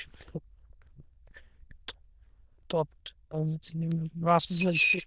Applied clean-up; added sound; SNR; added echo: neural diffusion model UNIVERSE++.